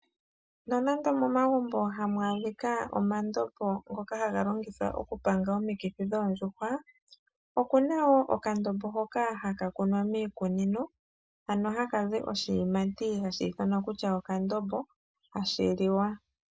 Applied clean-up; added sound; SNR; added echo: none; none; none; none.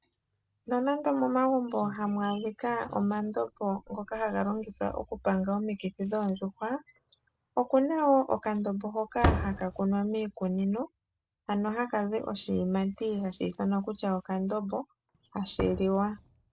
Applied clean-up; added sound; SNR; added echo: none; Slam; 12 dB; none.